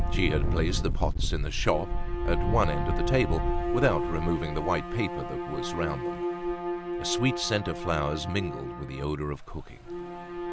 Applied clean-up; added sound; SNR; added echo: none; Engine + Bowed string instrument; -1 dB; none.